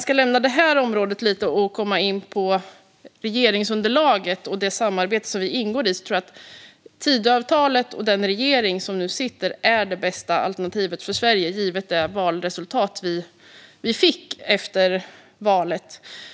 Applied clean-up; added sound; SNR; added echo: none; none; none; none.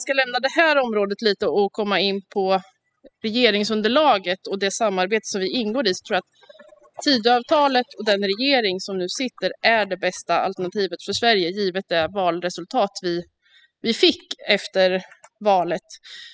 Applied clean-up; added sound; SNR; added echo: classical method spectral subtraction.